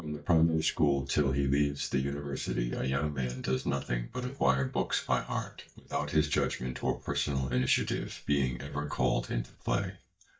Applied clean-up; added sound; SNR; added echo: neural mask model DeepFilterNet 3.